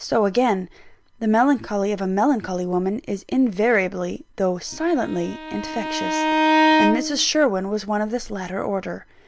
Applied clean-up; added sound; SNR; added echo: none; Bowed string instrument; -1 dB; none.